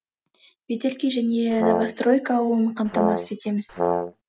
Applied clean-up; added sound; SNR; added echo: none; Brass instrument; 1 dB; none.